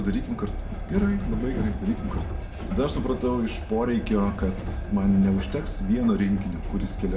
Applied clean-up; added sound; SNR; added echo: none; Train; 5 dB; reverberation time 0.6 s.